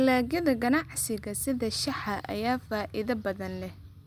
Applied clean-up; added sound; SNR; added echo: none; none; none; none.